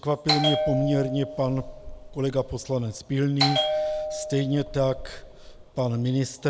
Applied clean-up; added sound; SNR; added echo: none; Bell; 3 dB; none.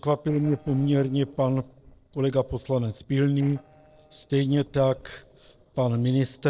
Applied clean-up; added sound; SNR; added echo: neural separator model SepFormer DNS4.